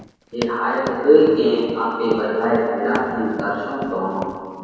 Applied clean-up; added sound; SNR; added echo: none; Run; 15 dB; reverberation time 2.2 s.